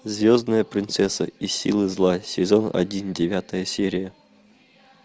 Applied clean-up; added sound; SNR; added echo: none; none; none; none.